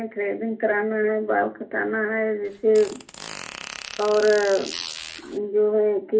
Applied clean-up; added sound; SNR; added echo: none; Fart; 13 dB; reverberation time 0.3 s.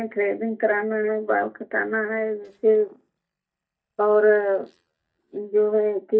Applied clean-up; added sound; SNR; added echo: neural mask model DeepFilterNet 3.